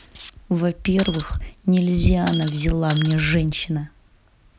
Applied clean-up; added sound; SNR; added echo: none; Shatter; 1 dB; none.